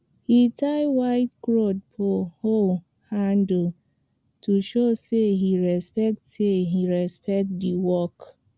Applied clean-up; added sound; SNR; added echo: none; none; none; none.